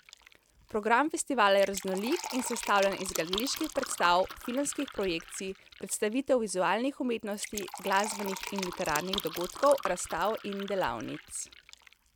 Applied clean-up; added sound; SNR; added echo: none; Fill (with liquid); 11 dB; none.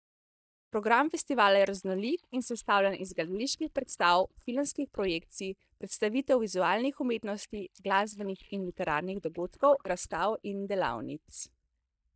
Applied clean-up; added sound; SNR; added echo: neural mask model DeepFilterNet 3.